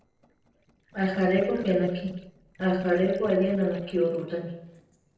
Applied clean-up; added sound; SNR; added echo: neural separator model SepFormer DNS4.